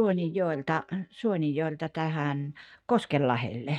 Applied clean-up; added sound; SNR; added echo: neural mask model DeepFilterNet 3.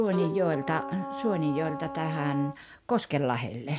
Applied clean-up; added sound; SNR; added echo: none; Bowed string instrument + Wind instrument, woodwind instrument; 7 dB; none.